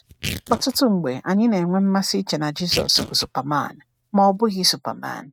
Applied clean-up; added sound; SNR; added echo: neural mask model RNNoise.